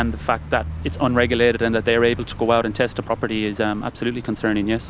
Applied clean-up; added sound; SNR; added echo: none; none; none; none.